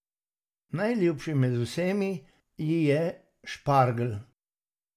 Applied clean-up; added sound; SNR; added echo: none; none; none; none.